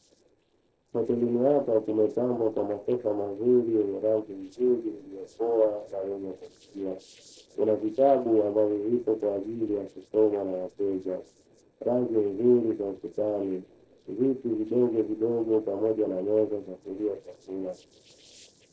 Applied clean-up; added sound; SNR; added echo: neural separator model SepFormer DNS4.